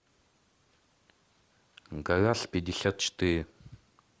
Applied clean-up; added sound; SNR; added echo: none; none; none; none.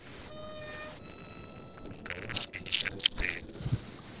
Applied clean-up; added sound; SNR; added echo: neural separator model SepFormer DNS4.